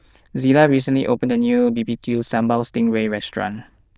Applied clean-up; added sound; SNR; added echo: neural diffusion model UNIVERSE++.